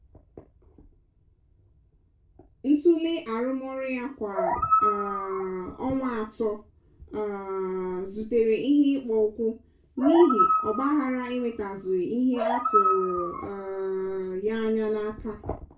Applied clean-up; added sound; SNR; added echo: none; Animal; 1 dB; reverberation time 0.2 s.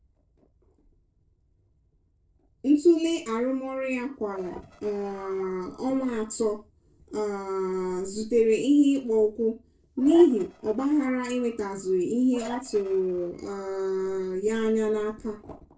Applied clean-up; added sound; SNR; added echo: neural separator model SepFormer DNS4.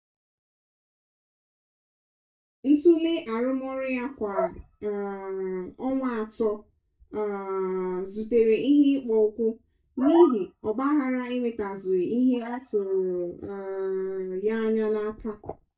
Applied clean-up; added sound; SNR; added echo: neural mask model DeepFilterNet 3.